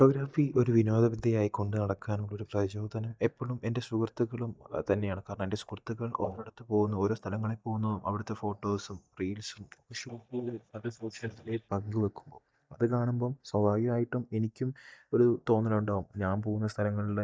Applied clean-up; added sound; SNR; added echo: neural mask model DeepFilterNet 3.